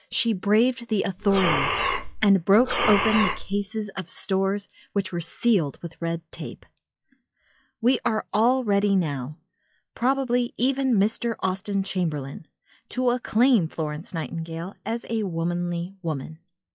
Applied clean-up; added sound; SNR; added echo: classical method log-MMSE.